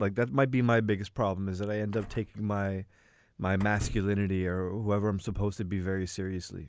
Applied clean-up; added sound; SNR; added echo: none; Door / Car; 13 dB; none.